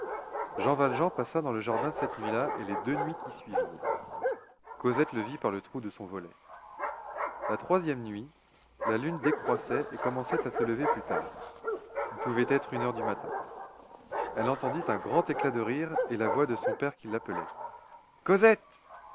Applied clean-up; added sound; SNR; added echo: none; Bark; 4 dB; none.